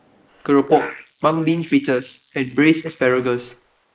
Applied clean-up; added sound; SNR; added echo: neural mask model Resemble Enhance denoiser.